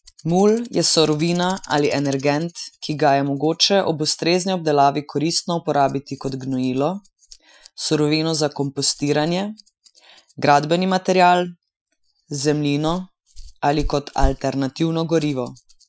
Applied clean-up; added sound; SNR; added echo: classical method Wiener filter.